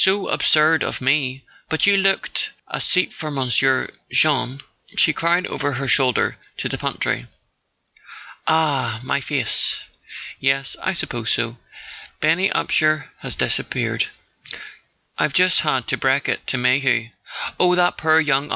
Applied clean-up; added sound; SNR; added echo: none; none; none; none.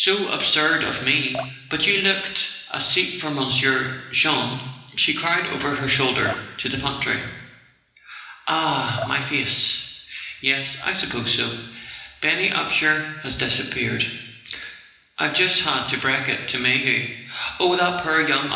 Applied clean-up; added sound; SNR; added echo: none; Drip; 16 dB; reverberation time 1.0 s.